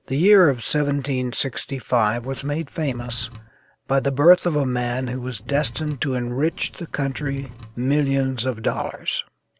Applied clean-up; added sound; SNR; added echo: none; Wood / Tools; 17 dB; none.